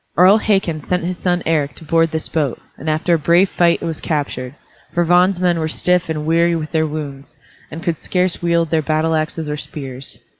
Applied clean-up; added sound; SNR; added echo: none; none; none; none.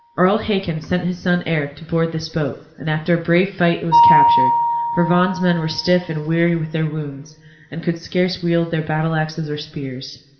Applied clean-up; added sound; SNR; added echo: none; Mallet percussion; 3 dB; reverberation time 1.7 s.